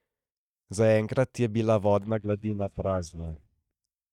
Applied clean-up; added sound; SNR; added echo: neural mask model DeepFilterNet 3.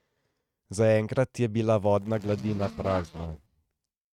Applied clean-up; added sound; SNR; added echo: neural mask model RNNoise.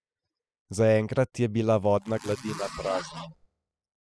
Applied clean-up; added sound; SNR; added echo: classical method spectral subtraction.